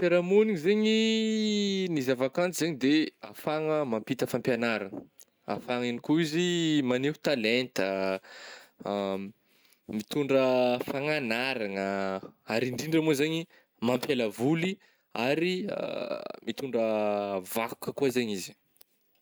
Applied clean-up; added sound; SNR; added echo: none; none; none; none.